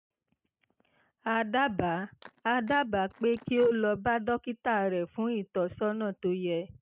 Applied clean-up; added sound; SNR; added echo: neural mask model RNNoise.